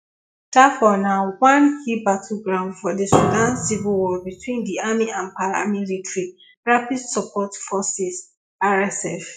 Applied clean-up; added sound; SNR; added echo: classical method log-MMSE.